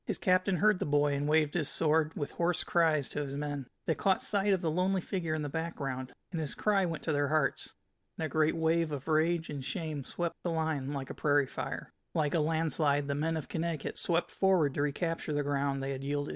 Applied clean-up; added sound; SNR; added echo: none; none; none; none.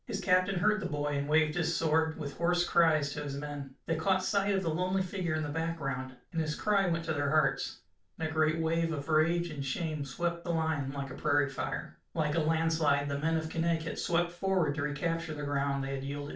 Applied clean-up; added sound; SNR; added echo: none; none; none; reverberation time 0.3 s.